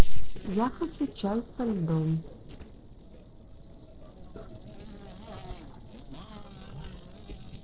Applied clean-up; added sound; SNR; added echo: neural separator model SepFormer DNS4.